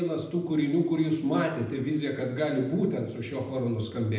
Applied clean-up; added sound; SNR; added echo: none; none; none; reverberation time 0.8 s.